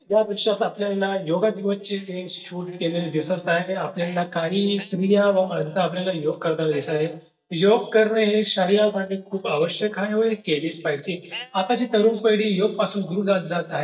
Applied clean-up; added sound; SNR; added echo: neural mask model DeepFilterNet 3.